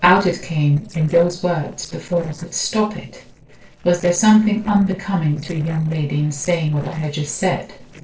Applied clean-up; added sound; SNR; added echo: neural separator model SepFormer DNS4.